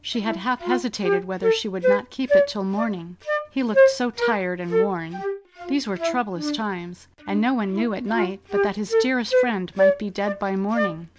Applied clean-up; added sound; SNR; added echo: none; Wind instrument, woodwind instrument; -2 dB; none.